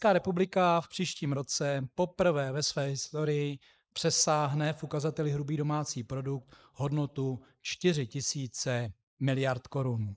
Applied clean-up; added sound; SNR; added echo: neural mask model Resemble Enhance denoiser.